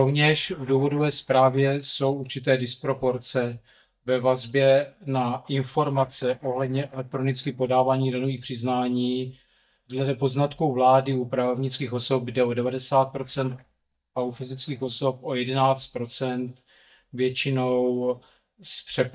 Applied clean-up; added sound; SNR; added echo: neural mask model DeepFilterNet 3.